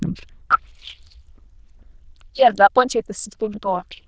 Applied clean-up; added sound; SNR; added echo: neural diffusion model UNIVERSE++.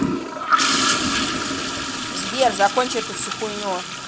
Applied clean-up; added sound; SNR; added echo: none; Toilet flush / Gurgling; -3 dB; none.